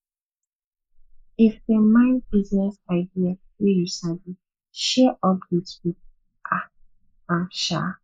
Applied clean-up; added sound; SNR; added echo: neural mask model Resemble Enhance denoiser.